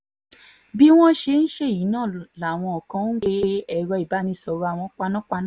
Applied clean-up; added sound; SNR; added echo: none; none; none; none.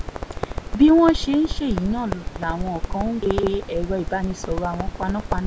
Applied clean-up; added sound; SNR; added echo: none; Crackle; 6 dB; none.